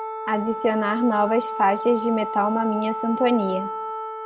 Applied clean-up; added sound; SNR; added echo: none; Wind instrument, woodwind instrument; 7 dB; none.